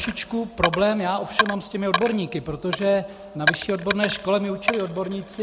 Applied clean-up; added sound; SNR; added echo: none; Coin (dropping); 3 dB; none.